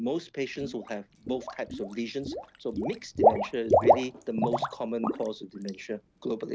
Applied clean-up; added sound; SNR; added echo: none; Water / Liquid; -4 dB; none.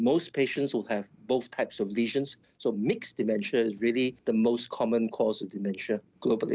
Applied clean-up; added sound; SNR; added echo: none; none; none; none.